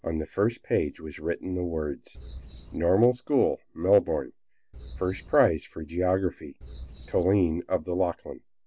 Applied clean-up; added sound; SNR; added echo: none; Wild animals; 15 dB; none.